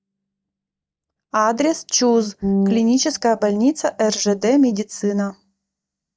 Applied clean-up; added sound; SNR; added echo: neural mask model DeepFilterNet 3.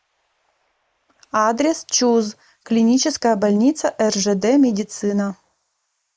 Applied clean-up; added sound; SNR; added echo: neural mask model Resemble Enhance denoiser.